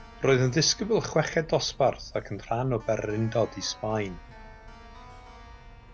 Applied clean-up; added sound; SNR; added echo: none; Keyboard (musical); 18 dB; none.